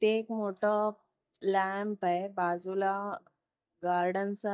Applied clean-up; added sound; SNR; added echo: neural mask model DeepFilterNet 3.